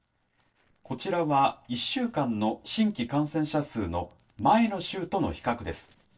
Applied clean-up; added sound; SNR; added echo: neural separator model SepFormer DNS4.